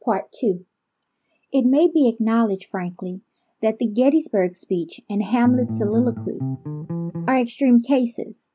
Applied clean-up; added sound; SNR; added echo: none; Bass guitar; 6 dB; none.